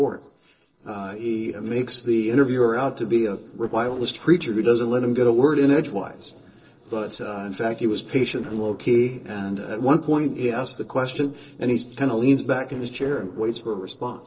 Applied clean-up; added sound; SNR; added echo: neural separator model SepFormer DNS4.